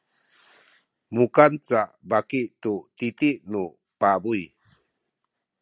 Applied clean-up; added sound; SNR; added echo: none; none; none; none.